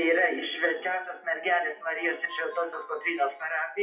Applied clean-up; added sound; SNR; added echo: classical method WPE with log-MMSE.